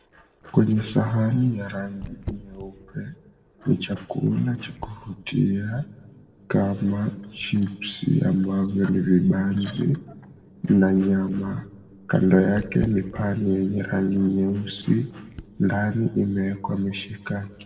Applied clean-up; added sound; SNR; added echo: neural separator model SepFormer DNS4.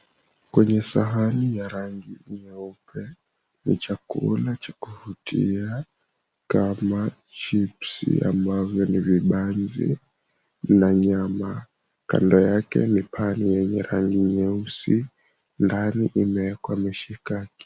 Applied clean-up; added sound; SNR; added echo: none; none; none; none.